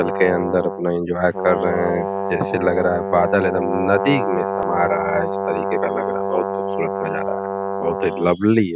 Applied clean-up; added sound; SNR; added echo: none; Brass instrument; 3 dB; none.